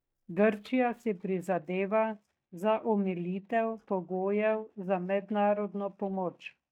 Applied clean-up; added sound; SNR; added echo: neural mask model DeepFilterNet 3.